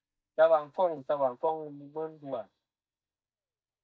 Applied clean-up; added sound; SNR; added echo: neural mask model DeepFilterNet 3.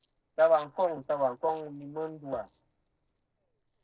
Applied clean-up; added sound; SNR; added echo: neural separator model SepFormer DNS4.